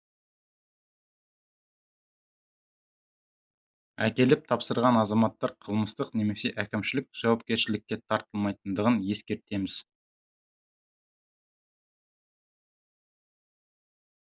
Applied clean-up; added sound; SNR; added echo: neural mask model Resemble Enhance denoiser.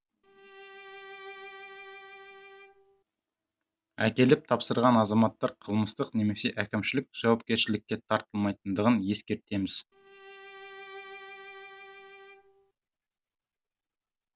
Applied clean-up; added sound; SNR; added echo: none; Bowed string instrument; 17 dB; none.